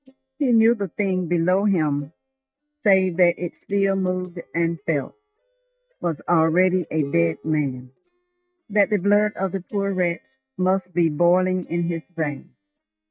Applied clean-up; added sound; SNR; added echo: neural mask model DeepFilterNet 3.